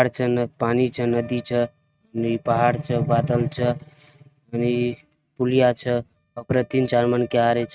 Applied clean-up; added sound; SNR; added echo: neural mask model RNNoise.